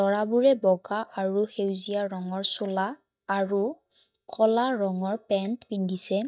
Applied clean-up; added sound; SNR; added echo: neural mask model DeepFilterNet 3.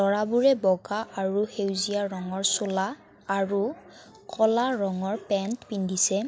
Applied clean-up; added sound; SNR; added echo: none; none; none; none.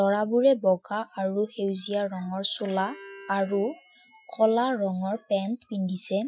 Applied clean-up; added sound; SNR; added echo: classical method Wiener filter.